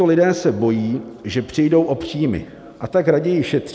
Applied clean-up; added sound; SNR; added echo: none; none; none; none.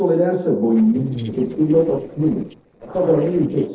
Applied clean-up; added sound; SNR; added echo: neural separator model SepFormer DNS4.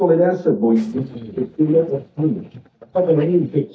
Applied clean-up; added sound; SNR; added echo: neural mask model DeepFilterNet 3.